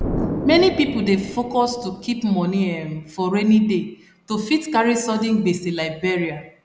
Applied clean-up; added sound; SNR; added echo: none; Explosion; 11 dB; none.